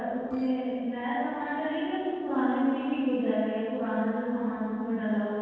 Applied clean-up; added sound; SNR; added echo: neural separator model SepFormer DNS4.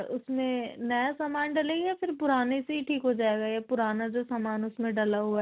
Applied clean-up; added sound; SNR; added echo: none; none; none; none.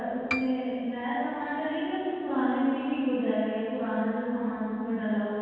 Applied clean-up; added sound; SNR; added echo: none; Piano; 11 dB; reverberation time 2.1 s.